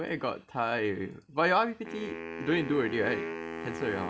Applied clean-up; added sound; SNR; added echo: none; Wind instrument, woodwind instrument; 9 dB; none.